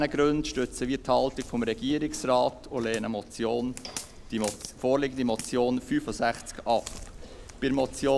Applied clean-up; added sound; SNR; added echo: none; Walk, footsteps; 15 dB; none.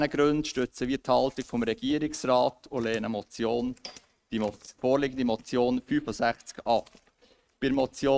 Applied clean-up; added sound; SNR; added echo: neural mask model RNNoise.